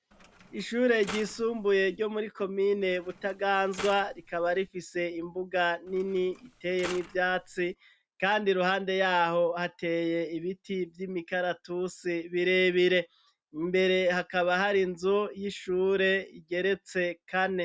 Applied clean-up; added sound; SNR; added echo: none; Mechanisms; 17 dB; none.